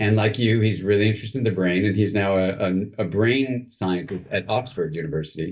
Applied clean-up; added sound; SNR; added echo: neural mask model DeepFilterNet 3.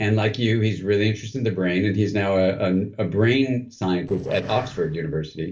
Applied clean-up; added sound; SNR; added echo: neural separator model SepFormer DNS4.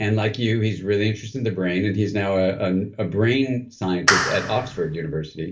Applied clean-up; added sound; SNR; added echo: none; Clapping; 2 dB; reverberation time 0.2 s.